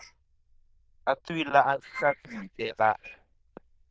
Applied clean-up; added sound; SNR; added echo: neural diffusion model UNIVERSE++.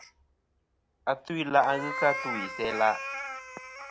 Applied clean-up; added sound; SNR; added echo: none; Meow; 7 dB; none.